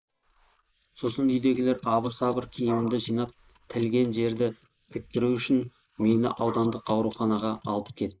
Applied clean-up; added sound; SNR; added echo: neural mask model Resemble Enhance denoiser.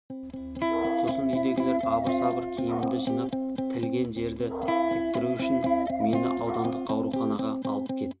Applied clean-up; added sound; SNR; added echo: none; Electric guitar + Dog; -5 dB; none.